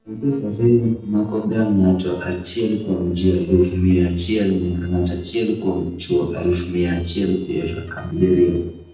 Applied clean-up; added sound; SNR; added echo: neural separator model SepFormer DNS4.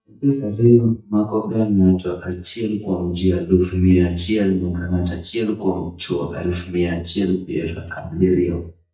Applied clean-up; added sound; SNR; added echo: neural mask model DeepFilterNet 3.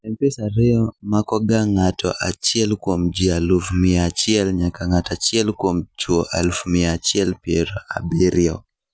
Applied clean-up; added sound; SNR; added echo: none; none; none; none.